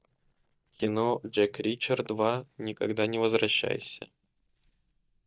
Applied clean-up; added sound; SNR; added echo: neural mask model DeepFilterNet 3.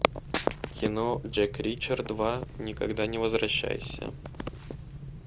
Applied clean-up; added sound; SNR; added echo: none; Fire; 11 dB; none.